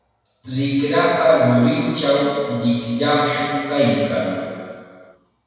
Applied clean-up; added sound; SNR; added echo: none; none; none; reverberation time 1.9 s.